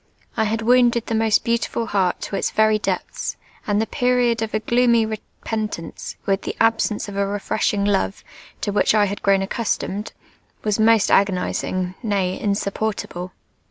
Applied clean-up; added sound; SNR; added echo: none; none; none; none.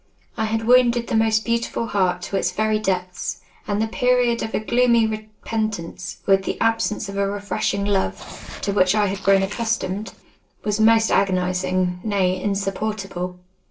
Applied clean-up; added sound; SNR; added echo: neural separator model SepFormer DNS4.